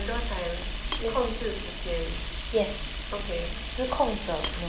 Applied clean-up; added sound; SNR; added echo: none; Camera; 1 dB; reverberation time 0.6 s.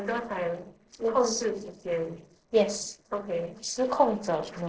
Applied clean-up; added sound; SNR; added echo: neural separator model SepFormer DNS4.